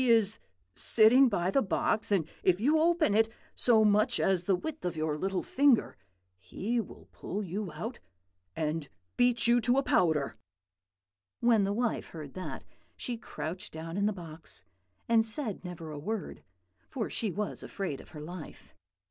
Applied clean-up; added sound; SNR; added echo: none; none; none; none.